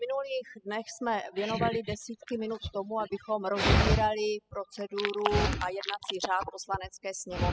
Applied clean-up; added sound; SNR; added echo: classical method spectral subtraction.